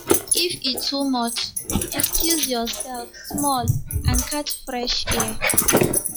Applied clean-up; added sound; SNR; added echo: classical method log-MMSE.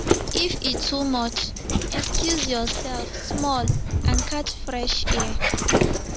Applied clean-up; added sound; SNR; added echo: none; Dog; -5 dB; none.